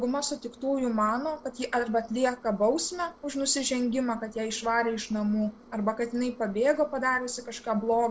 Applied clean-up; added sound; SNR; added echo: neural separator model SepFormer DNS4.